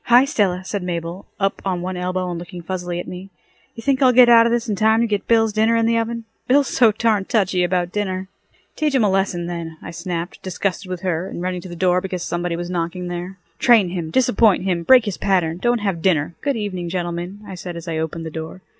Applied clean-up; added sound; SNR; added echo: none; none; none; none.